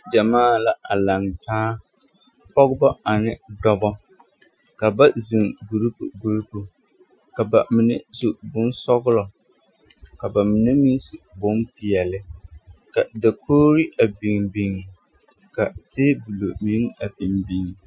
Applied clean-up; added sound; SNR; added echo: classical method Wiener filter.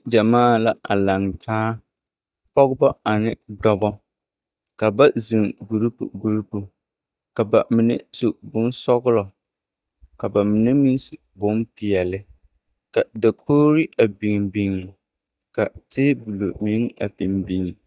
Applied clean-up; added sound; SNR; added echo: neural mask model DeepFilterNet 3.